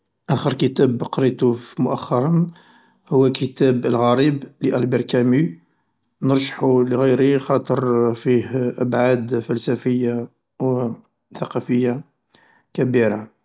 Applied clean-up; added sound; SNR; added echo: none; none; none; none.